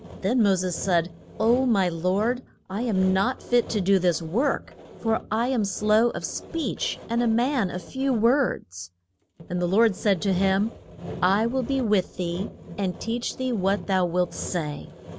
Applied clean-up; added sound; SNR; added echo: none; Sawing; 16 dB; none.